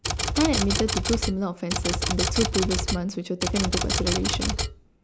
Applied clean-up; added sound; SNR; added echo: none; Typewriter; -1 dB; none.